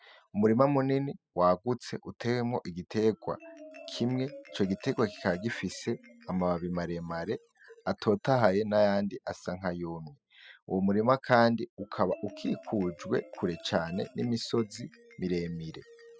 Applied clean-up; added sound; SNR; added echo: classical method spectral subtraction.